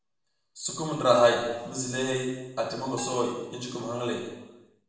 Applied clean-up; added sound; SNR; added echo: none; Bell; 19 dB; reverberation time 0.9 s.